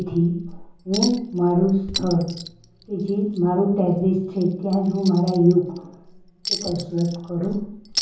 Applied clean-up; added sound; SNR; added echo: none; Chink, clink; 13 dB; reverberation time 0.7 s.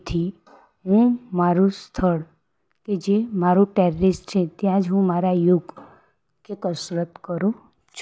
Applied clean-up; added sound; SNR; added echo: none; none; none; none.